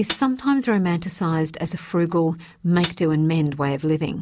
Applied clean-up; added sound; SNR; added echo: none; Hi-hat; 10 dB; none.